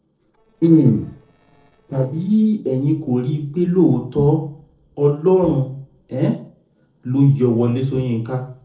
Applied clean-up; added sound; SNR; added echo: neural separator model SepFormer DNS4.